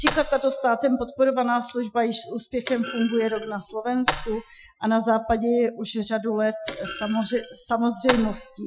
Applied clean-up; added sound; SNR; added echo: classical method Wiener filter.